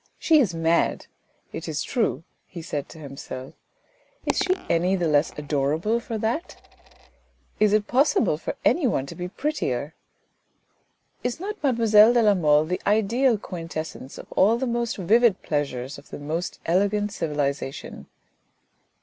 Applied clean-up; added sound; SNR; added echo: none; Coin (dropping); 15 dB; none.